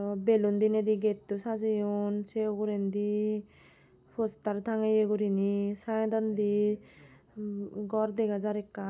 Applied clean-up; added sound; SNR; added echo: none; none; none; none.